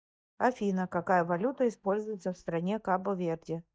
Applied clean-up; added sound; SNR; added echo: neural mask model DeepFilterNet 3.